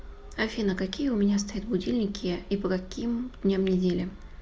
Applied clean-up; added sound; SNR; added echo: none; none; none; none.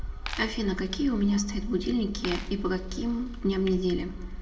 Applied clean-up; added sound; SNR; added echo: none; Coin (dropping); 16 dB; reverberation time 1.1 s.